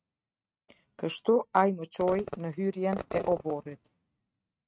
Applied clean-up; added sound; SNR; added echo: neural mask model RNNoise.